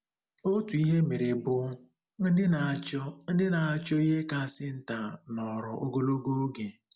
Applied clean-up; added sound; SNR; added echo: none; none; none; none.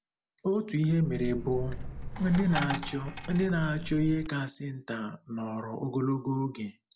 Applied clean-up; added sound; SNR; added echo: none; Coin (dropping); 7 dB; none.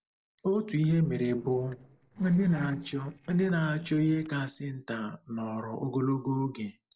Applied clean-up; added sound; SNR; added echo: neural separator model SepFormer DNS4.